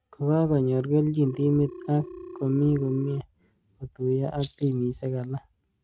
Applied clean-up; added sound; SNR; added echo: neural mask model RNNoise.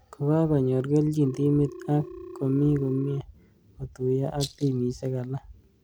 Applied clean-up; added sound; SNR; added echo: none; Rattle + Telephone; 18 dB; none.